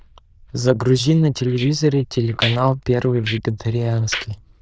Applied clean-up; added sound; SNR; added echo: neural diffusion model UNIVERSE++.